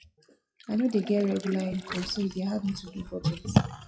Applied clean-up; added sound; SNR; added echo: classical method WPE with log-MMSE.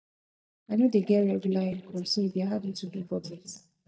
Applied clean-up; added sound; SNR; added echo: neural mask model DeepFilterNet 3.